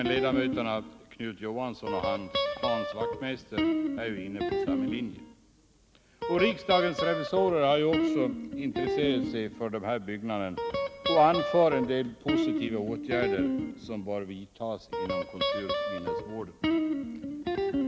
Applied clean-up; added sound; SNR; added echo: none; Guitar; 1 dB; none.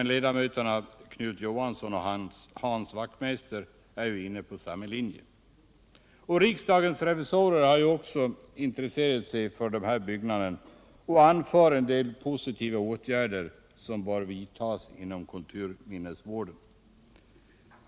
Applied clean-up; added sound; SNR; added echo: none; none; none; none.